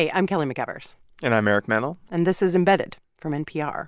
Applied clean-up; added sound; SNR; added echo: none; none; none; none.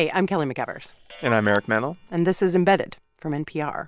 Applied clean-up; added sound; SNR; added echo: none; Clock; 20 dB; none.